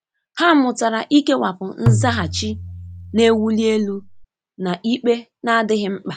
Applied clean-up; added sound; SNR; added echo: none; Tabla; 4 dB; none.